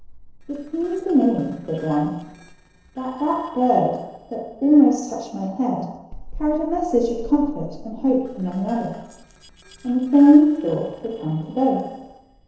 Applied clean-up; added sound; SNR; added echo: neural separator model SepFormer DNS4.